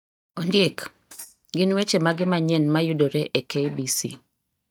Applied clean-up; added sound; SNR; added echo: neural mask model DeepFilterNet 3.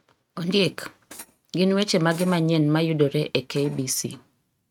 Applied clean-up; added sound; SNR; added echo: neural mask model RNNoise.